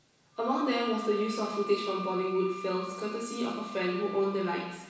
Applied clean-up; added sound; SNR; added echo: none; Wind instrument, woodwind instrument; 11 dB; reverberation time 1.1 s.